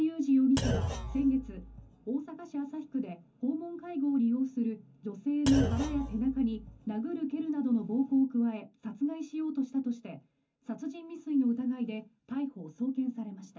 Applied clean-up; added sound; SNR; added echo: none; Thump, thud; 4 dB; reverberation time 0.3 s.